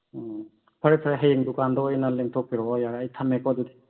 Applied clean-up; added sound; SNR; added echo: none; none; none; reverberation time 0.5 s.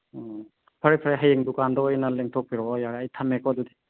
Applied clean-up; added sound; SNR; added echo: none; none; none; none.